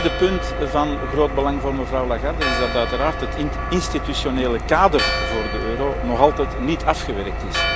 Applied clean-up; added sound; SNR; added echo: none; Engine + Church bell; 3 dB; none.